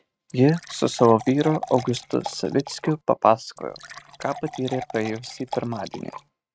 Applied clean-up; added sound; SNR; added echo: neural mask model RNNoise.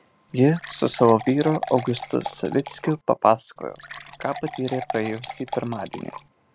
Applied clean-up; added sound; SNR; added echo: none; Fill (with liquid) / Water; 12 dB; none.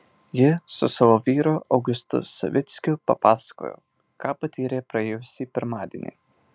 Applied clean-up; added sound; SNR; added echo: none; none; none; none.